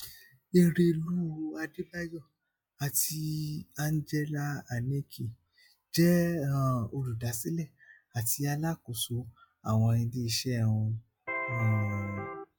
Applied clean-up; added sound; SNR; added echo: classical method log-MMSE.